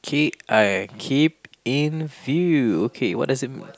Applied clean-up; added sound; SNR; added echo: none; none; none; none.